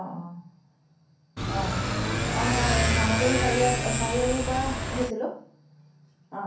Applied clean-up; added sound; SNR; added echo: none; Motorcycle / Accelerating, revving, vroom; -4 dB; reverberation time 0.6 s.